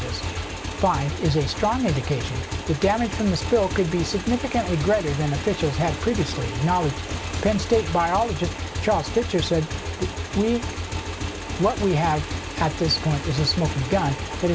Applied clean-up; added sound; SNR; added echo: none; Motorcycle / Engine; 6 dB; none.